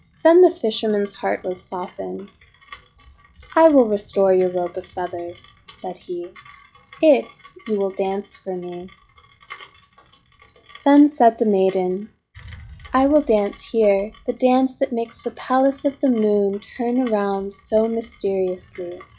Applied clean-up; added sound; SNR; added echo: classical method log-MMSE.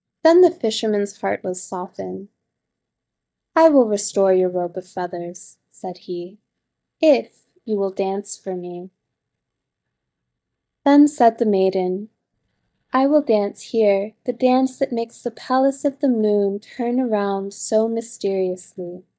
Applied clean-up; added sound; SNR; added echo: neural mask model DeepFilterNet 3.